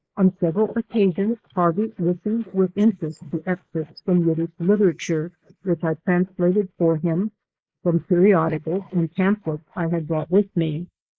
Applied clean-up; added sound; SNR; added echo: neural mask model Resemble Enhance denoiser.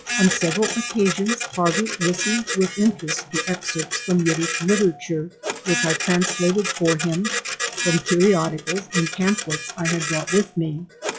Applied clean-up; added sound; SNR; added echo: classical method log-MMSE.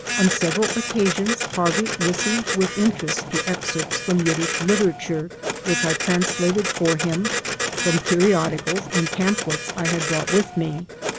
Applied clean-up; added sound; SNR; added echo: none; Printer; 3 dB; none.